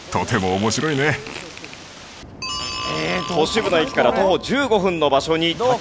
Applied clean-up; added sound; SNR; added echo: none; Fart; 17 dB; none.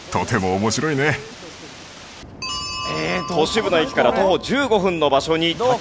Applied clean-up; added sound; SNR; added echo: none; none; none; none.